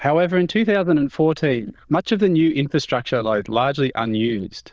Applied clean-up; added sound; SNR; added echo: neural diffusion model UNIVERSE++.